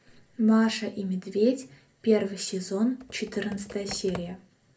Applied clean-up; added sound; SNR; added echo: none; Computer keyboard; 16 dB; reverberation time 0.3 s.